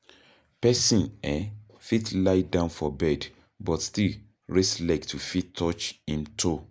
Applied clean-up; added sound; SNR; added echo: none; none; none; none.